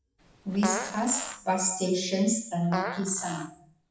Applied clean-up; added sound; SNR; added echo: classical method WPE with log-MMSE.